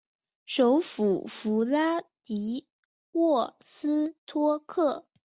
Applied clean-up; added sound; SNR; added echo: none; none; none; none.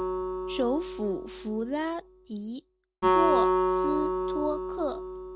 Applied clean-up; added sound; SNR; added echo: none; Acoustic guitar; -4 dB; none.